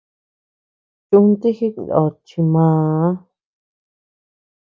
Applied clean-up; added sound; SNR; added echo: none; none; none; none.